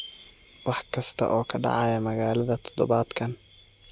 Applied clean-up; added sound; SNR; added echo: none; none; none; none.